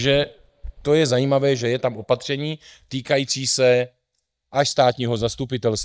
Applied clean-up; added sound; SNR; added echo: neural mask model DeepFilterNet 3.